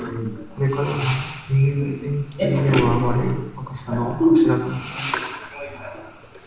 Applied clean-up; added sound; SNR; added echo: none; Fireworks; 14 dB; reverberation time 0.9 s.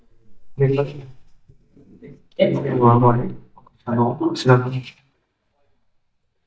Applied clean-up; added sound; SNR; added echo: neural mask model DeepFilterNet 3.